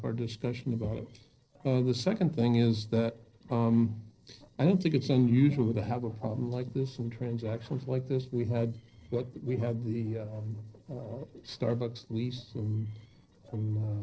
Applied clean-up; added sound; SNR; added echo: neural separator model SepFormer DNS4.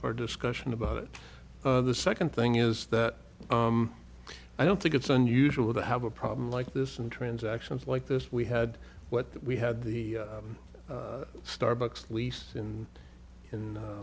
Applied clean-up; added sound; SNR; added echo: none; none; none; none.